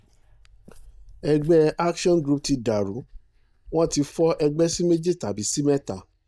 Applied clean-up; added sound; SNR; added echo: neural mask model DeepFilterNet 3.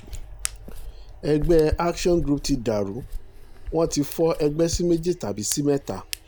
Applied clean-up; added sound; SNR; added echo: none; Hands; 9 dB; none.